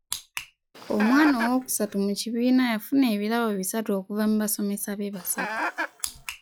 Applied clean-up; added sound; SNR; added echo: classical method log-MMSE.